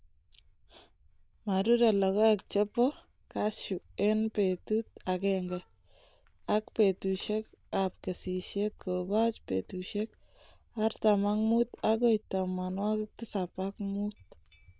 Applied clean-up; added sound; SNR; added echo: neural diffusion model UNIVERSE++.